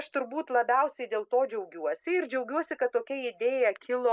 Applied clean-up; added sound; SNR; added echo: neural mask model Resemble Enhance denoiser.